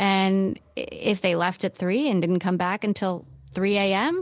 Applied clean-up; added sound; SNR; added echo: none; none; none; none.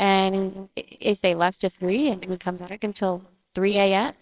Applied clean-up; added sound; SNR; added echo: neural separator model SepFormer WHAMR!.